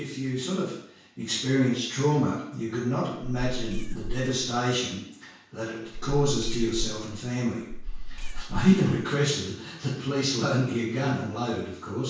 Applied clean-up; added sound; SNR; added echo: none; Meow; 3 dB; reverberation time 0.6 s.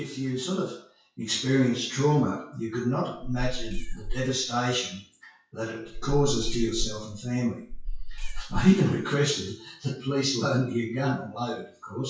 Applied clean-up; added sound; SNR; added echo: classical method WPE with log-MMSE.